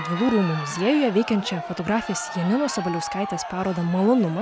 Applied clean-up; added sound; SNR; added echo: none; Crowd; 10 dB; none.